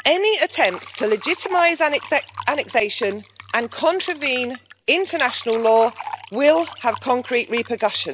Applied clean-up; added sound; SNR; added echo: none; Fill (with liquid); 16 dB; none.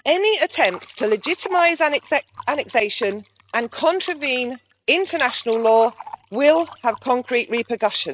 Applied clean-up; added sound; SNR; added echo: neural mask model RNNoise.